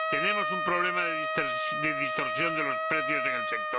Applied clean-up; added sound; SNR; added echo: none; Trumpet; -1 dB; none.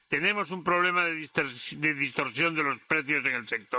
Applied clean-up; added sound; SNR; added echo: neural mask model Resemble Enhance denoiser.